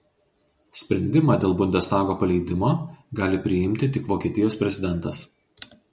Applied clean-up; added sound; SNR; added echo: none; none; none; none.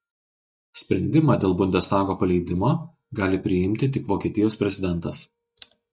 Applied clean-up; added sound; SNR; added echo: neural mask model DeepFilterNet 3.